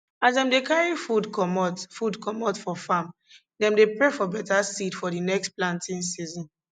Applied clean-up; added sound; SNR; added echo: none; none; none; none.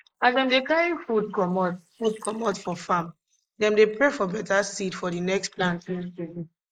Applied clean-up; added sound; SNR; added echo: neural mask model Resemble Enhance denoiser.